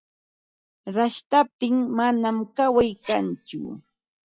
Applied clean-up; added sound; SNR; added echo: classical method log-MMSE.